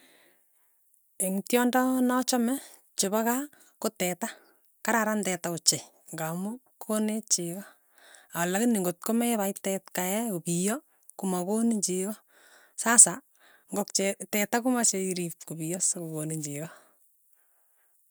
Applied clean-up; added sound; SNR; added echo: none; none; none; none.